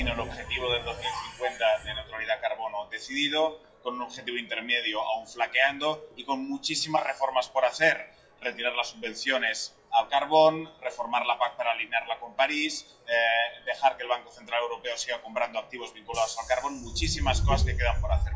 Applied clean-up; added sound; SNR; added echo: classical method WPE with log-MMSE.